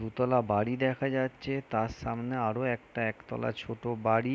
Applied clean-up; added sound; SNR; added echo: none; none; none; none.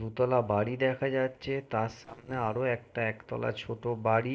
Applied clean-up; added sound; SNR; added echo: neural separator model SepFormer DNS4.